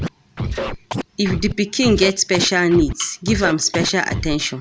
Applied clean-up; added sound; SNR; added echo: none; Scratching (performance technique); 7 dB; none.